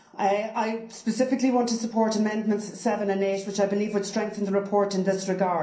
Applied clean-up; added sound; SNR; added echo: none; none; none; reverberation time 0.6 s.